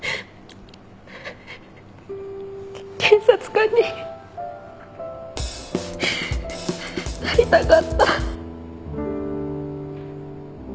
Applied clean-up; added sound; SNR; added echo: none; Drum kit; 5 dB; none.